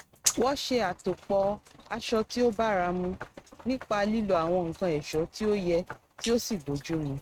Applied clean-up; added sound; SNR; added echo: neural mask model RNNoise.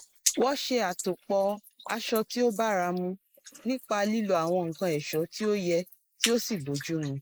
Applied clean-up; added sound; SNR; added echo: neural mask model Resemble Enhance denoiser.